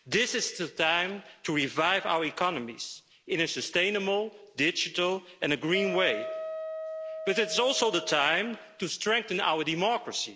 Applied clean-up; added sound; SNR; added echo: none; Wind instrument, woodwind instrument; 9 dB; none.